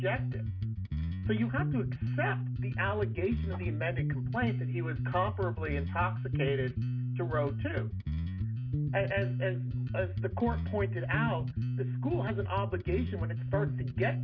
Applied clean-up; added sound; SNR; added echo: none; Bass guitar; -2 dB; none.